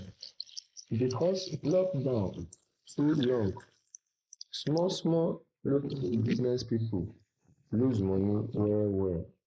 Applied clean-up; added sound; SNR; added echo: neural mask model Resemble Enhance denoiser.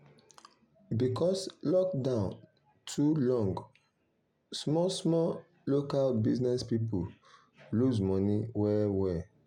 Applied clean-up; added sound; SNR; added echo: none; none; none; none.